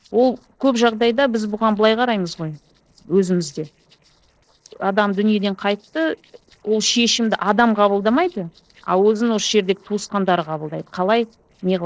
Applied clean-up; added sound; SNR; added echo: neural separator model SepFormer DNS4.